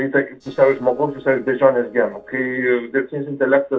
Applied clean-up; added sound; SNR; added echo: neural separator model SepFormer DNS4.